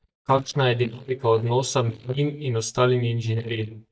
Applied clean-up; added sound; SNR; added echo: neural mask model DeepFilterNet 3.